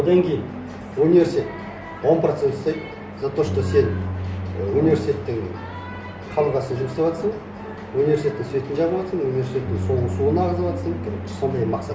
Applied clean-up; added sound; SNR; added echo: none; Bass guitar; 10 dB; none.